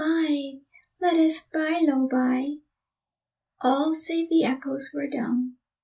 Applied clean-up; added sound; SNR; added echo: neural mask model Resemble Enhance denoiser.